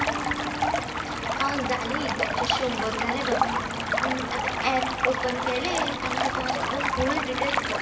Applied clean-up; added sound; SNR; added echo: none; Stream; -3 dB; reverberation time 0.2 s.